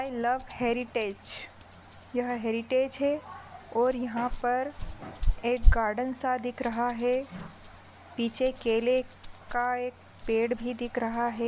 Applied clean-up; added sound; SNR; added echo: none; Rattle; 3 dB; none.